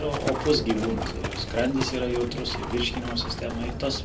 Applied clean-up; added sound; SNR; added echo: none; Livestock, farm animals, working animals; 4 dB; reverberation time 0.2 s.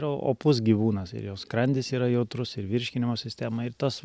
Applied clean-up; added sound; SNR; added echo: none; none; none; none.